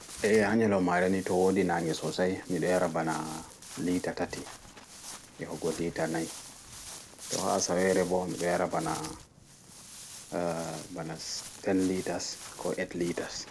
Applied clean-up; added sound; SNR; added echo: none; Walk, footsteps; 14 dB; none.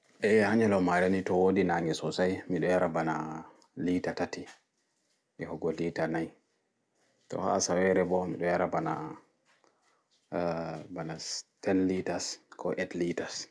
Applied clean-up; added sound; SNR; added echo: none; none; none; none.